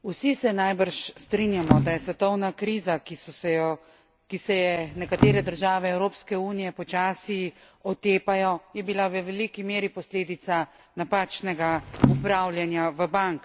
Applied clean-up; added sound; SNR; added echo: none; Percussion; 0 dB; none.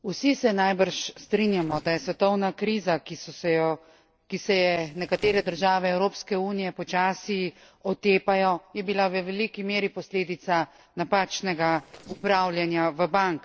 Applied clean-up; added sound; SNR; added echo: neural separator model SepFormer DNS4.